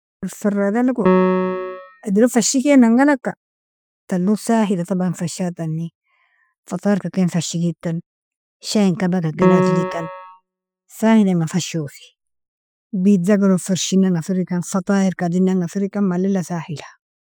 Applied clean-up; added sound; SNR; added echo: classical method Wiener filter.